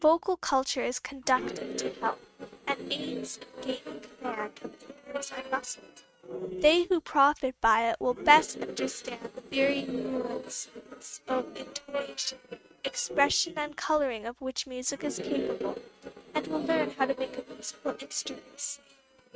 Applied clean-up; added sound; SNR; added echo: neural mask model RNNoise.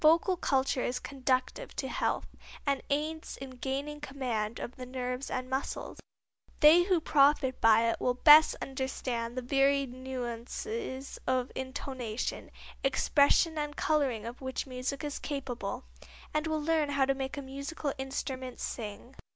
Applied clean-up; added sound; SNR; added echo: none; none; none; none.